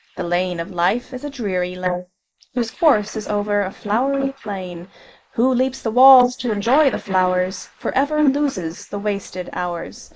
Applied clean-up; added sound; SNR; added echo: neural mask model Resemble Enhance denoiser.